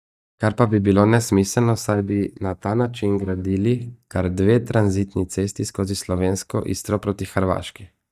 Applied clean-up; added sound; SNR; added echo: neural mask model DeepFilterNet 3.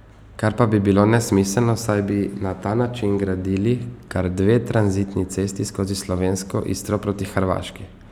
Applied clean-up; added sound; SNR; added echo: none; none; none; none.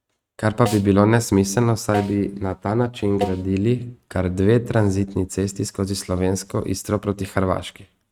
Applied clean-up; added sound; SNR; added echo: neural mask model RNNoise.